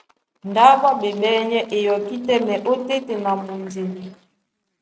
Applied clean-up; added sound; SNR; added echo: neural mask model RNNoise.